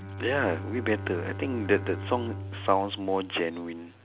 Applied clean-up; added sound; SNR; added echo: none; Bowed string instrument; 8 dB; none.